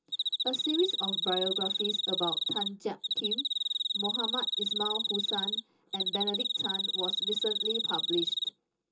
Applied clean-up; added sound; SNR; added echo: none; Cricket; -4 dB; reverberation time 0.2 s.